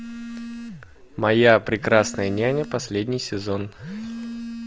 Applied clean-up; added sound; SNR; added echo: none; Telephone; 13 dB; none.